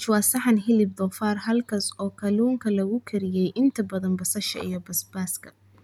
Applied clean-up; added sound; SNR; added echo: none; none; none; none.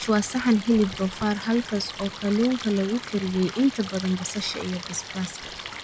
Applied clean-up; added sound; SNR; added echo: none; Stream; 13 dB; none.